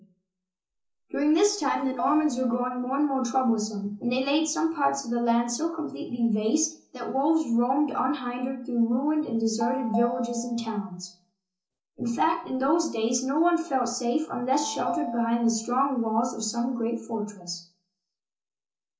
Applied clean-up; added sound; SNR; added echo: neural separator model SepFormer DNS4.